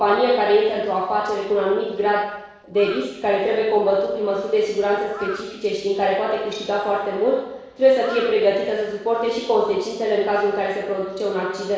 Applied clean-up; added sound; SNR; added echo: neural separator model SepFormer DNS4.